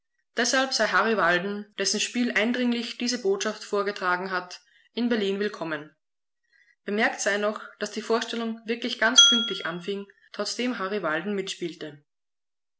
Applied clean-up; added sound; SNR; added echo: none; Glass; -4 dB; none.